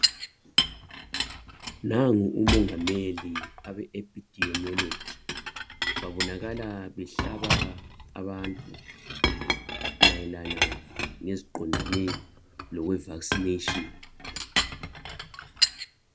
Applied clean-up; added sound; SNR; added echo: none; Chink, clink; -2 dB; none.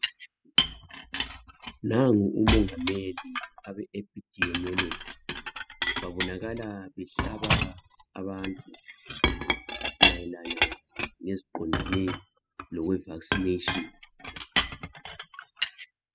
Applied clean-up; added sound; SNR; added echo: classical method spectral subtraction.